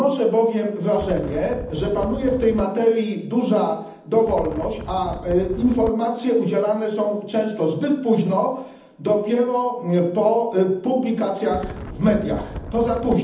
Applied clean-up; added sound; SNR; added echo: none; Wind; 11 dB; reverberation time 0.8 s.